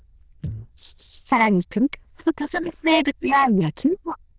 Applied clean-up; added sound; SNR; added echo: neural diffusion model UNIVERSE++.